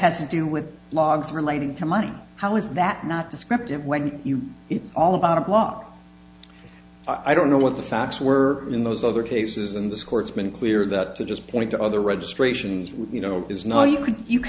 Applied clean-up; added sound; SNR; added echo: none; none; none; none.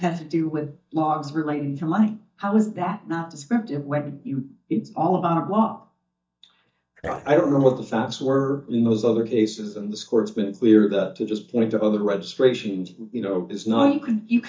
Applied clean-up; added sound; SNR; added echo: neural mask model DeepFilterNet 3.